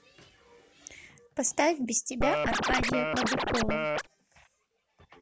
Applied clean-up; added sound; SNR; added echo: none; Scratching (performance technique); -4 dB; none.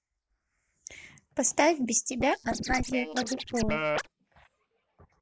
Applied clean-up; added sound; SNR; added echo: neural mask model Resemble Enhance denoiser.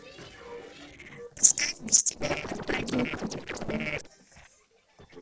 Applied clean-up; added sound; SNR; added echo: neural separator model SepFormer DNS4.